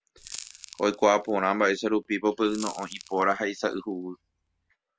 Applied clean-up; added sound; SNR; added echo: none; Crackle; 20 dB; none.